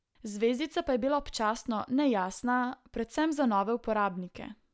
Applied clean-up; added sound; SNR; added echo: none; none; none; none.